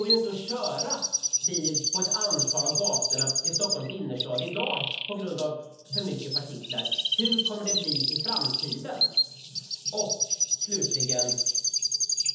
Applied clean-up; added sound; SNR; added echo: none; Chirp, tweet; -5 dB; reverberation time 1.3 s.